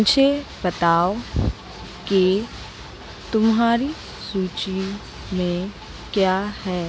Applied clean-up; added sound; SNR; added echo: none; none; none; none.